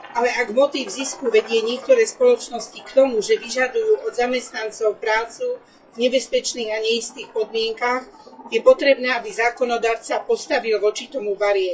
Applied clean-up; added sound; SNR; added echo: classical method WPE with log-MMSE.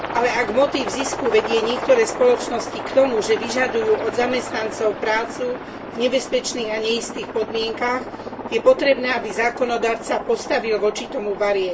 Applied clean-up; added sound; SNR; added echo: none; Aircraft; 9 dB; reverberation time 0.2 s.